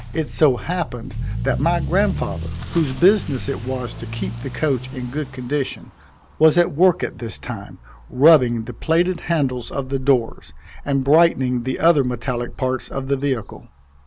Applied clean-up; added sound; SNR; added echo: none; Accelerating, revving, vroom / Motor vehicle (road); 10 dB; none.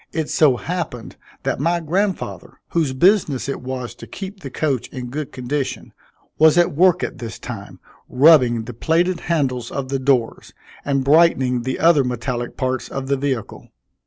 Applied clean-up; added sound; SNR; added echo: none; none; none; none.